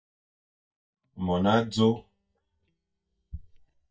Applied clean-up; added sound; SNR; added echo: neural mask model DeepFilterNet 3.